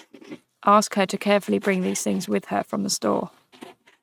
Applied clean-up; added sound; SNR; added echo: neural mask model RNNoise.